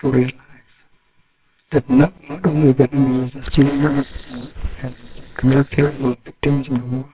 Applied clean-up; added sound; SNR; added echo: neural separator model SepFormer WHAMR!.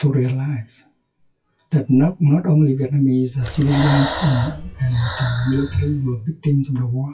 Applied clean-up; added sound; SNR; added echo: classical method WPE with log-MMSE.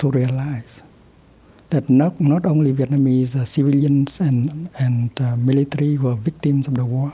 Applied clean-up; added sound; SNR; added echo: none; none; none; none.